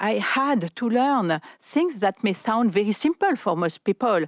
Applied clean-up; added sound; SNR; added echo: none; none; none; none.